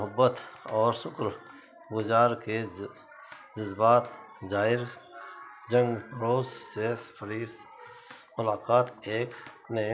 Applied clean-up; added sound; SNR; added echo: none; none; none; none.